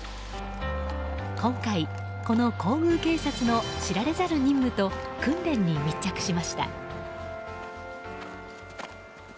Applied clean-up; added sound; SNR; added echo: none; Wind instrument, woodwind instrument; 20 dB; none.